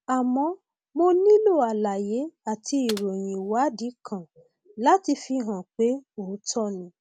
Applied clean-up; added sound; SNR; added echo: none; Computer keyboard; 17 dB; none.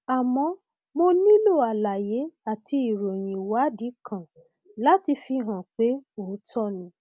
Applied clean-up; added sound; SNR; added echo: none; none; none; none.